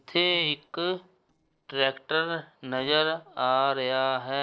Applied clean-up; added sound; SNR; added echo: neural separator model SepFormer DNS4.